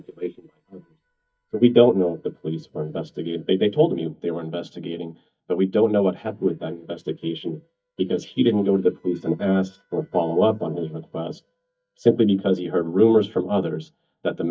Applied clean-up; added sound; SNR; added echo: neural mask model DeepFilterNet 3.